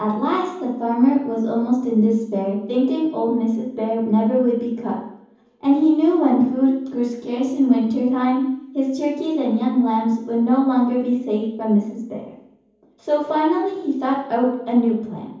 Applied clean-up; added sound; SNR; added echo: none; none; none; reverberation time 0.9 s.